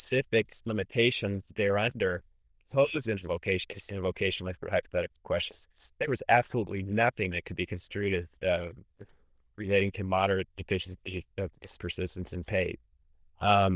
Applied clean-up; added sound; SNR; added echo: neural diffusion model UNIVERSE++.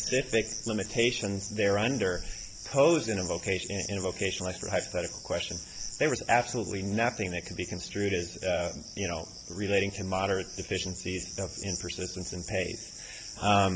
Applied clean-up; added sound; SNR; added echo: none; Cricket; 11 dB; none.